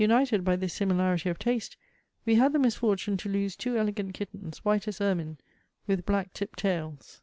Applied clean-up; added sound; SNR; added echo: none; none; none; none.